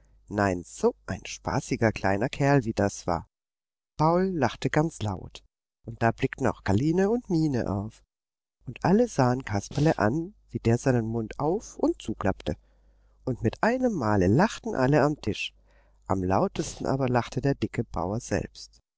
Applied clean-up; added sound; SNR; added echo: neural separator model SepFormer DNS4.